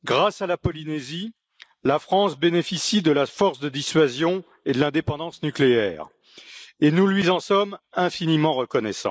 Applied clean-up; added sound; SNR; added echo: neural mask model Resemble Enhance denoiser.